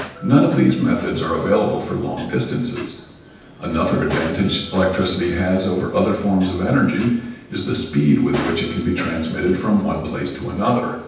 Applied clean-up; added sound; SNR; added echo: none; Dishes, pots, and pans; 16 dB; reverberation time 0.9 s.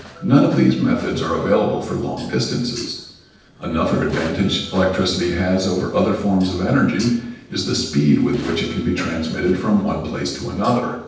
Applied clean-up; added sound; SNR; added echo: neural separator model SepFormer DNS4.